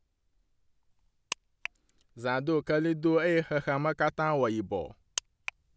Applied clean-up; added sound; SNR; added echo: none; none; none; none.